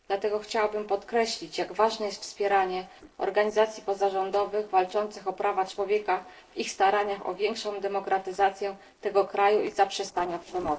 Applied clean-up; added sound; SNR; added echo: neural separator model SepFormer DNS4.